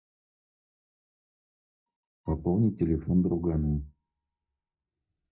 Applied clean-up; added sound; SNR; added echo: neural mask model DeepFilterNet 3.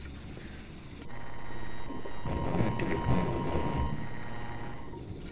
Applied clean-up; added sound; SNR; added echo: neural separator model SepFormer DNS4.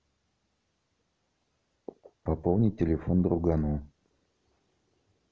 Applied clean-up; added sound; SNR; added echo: none; none; none; none.